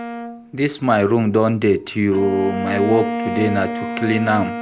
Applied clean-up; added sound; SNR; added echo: none; Bowed string instrument; 8 dB; none.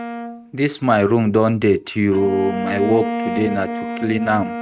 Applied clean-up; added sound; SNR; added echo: neural mask model RNNoise.